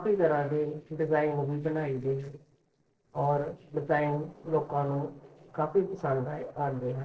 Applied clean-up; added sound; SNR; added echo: neural separator model SepFormer DNS4.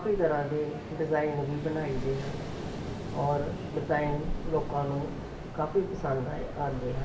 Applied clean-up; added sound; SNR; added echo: none; Ocean; 6 dB; reverberation time 0.6 s.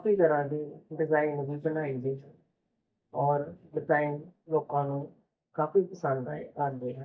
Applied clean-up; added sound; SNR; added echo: neural mask model DeepFilterNet 3.